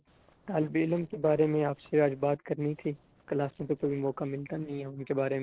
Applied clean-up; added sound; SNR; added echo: neural separator model SepFormer DNS4.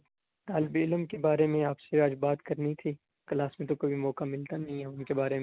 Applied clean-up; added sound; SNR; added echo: none; none; none; none.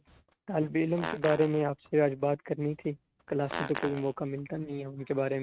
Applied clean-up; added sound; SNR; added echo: neural mask model RNNoise.